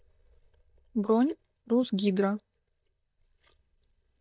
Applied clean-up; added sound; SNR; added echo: neural mask model DeepFilterNet 3.